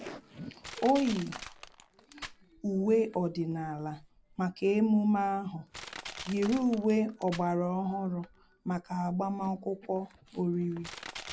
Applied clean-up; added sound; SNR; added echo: none; Crushing; 17 dB; none.